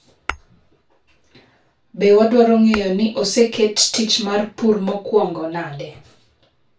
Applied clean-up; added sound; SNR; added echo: none; Tap / Glass; 17 dB; reverberation time 0.2 s.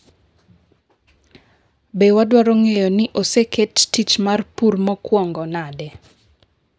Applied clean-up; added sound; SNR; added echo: none; none; none; none.